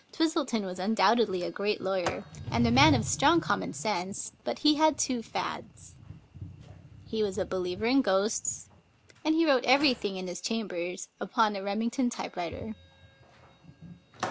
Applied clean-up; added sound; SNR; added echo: none; Sliding door; 13 dB; none.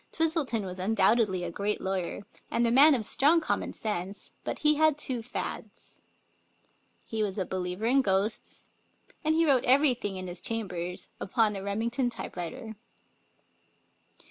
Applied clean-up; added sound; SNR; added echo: none; none; none; none.